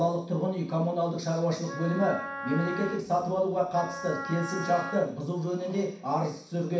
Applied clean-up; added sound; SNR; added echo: none; Wind instrument, woodwind instrument; 9 dB; reverberation time 0.6 s.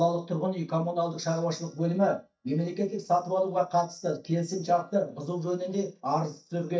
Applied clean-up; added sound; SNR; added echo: neural mask model DeepFilterNet 3.